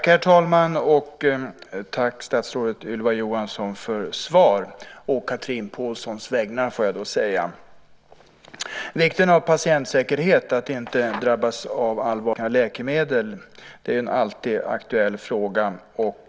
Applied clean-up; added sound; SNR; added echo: none; none; none; none.